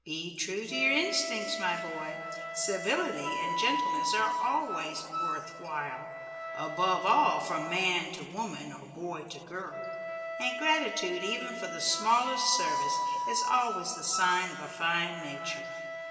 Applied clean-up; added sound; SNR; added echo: none; Wind instrument, woodwind instrument; 4 dB; reverberation time 2.4 s.